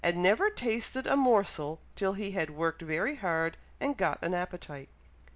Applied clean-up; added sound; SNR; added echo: none; none; none; none.